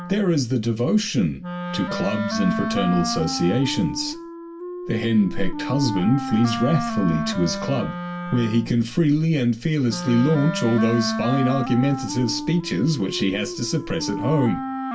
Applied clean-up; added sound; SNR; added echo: none; Wind instrument, woodwind instrument; 7 dB; reverberation time 0.2 s.